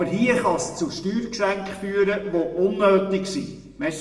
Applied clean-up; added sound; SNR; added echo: none; none; none; reverberation time 0.8 s.